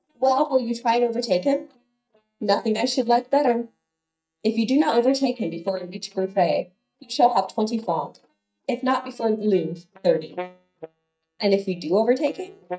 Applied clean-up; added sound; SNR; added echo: neural mask model DeepFilterNet 3.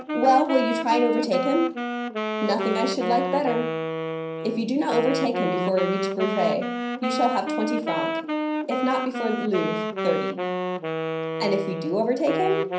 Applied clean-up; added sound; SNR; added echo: none; Wind instrument, woodwind instrument; 2 dB; reverberation time 0.6 s.